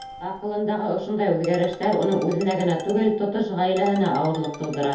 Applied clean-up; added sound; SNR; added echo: none; Ringtone; 19 dB; reverberation time 0.5 s.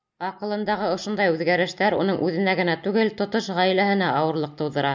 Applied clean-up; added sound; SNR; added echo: none; none; none; none.